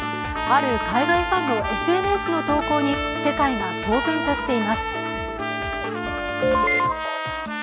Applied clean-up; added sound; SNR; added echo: none; Trumpet; 5 dB; none.